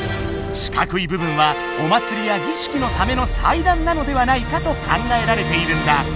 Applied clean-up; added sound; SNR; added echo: none; none; none; none.